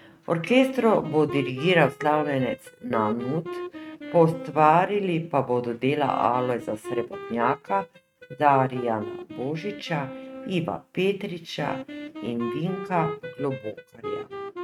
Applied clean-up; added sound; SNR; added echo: neural mask model RNNoise.